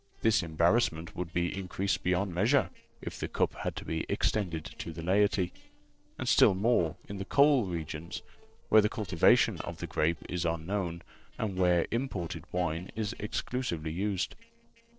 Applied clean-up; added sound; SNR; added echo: neural separator model SepFormer DNS4.